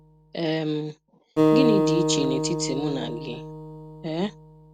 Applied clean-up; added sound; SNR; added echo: none; Acoustic guitar; -3 dB; none.